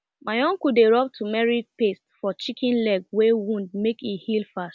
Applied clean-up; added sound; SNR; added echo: none; none; none; none.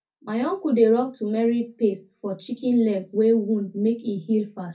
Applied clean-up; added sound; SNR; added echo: none; none; none; reverberation time 0.3 s.